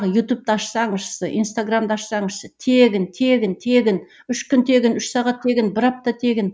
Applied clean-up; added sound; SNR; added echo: none; none; none; none.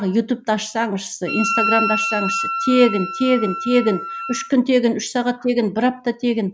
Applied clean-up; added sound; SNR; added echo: none; Wind instrument, woodwind instrument; 5 dB; none.